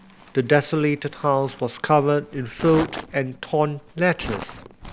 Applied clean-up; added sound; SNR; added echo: none; Crumpling, crinkling; 15 dB; none.